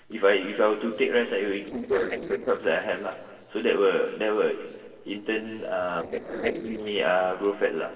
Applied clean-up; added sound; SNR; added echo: neural separator model SepFormer DNS4.